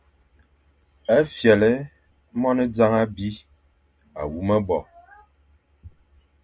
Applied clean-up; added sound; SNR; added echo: none; none; none; none.